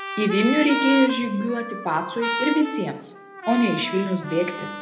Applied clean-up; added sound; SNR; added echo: none; Trumpet; 7 dB; reverberation time 0.7 s.